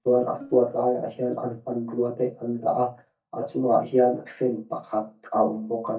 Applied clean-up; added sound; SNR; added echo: neural mask model DeepFilterNet 3.